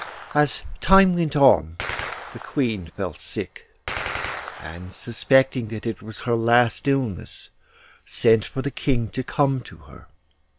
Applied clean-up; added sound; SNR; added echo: none; Gunshot, gunfire; 15 dB; none.